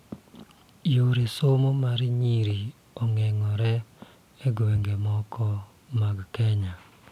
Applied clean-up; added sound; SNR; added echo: none; none; none; none.